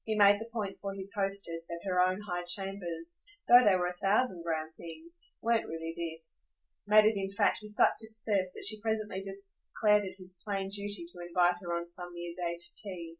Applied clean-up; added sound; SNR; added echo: none; none; none; none.